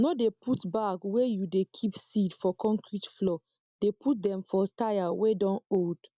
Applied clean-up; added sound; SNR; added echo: none; none; none; none.